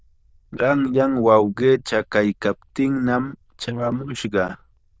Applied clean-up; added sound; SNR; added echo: neural diffusion model UNIVERSE++.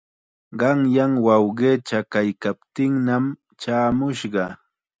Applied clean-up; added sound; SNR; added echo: none; none; none; none.